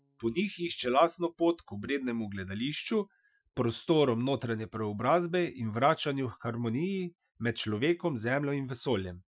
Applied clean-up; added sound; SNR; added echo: classical method Wiener filter.